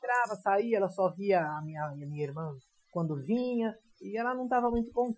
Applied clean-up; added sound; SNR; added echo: classical method Wiener filter.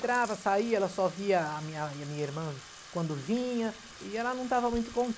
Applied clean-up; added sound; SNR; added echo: none; Bathtub (filling or washing); 17 dB; none.